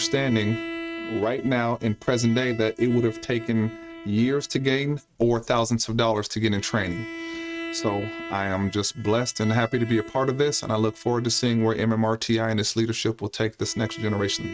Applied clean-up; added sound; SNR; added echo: neural mask model RNNoise.